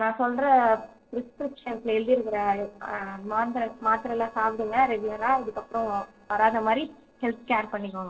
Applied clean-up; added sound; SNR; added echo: neural separator model SepFormer DNS4.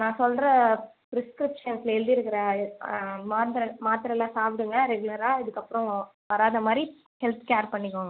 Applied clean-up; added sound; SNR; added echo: none; none; none; none.